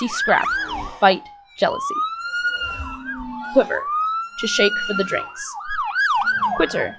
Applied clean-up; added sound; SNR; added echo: classical method log-MMSE.